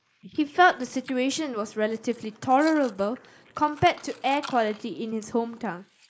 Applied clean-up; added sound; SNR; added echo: neural mask model Resemble Enhance denoiser.